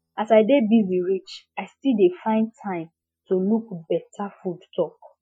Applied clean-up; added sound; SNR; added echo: classical method Wiener filter.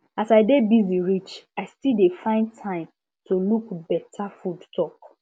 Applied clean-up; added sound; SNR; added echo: none; none; none; none.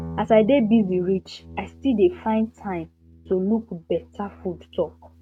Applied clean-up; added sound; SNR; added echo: neural mask model RNNoise.